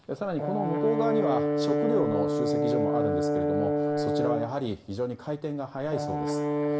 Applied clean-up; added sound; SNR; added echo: none; Brass instrument; -4 dB; reverberation time 0.5 s.